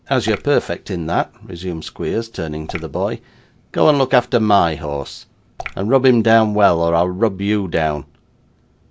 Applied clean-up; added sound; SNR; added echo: none; Drip / Water; 12 dB; none.